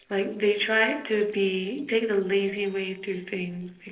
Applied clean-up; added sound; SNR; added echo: neural separator model SepFormer DNS4.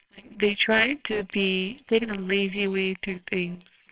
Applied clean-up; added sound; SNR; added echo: neural separator model SepFormer WHAMR!.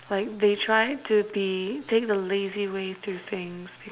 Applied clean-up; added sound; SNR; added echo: none; none; none; none.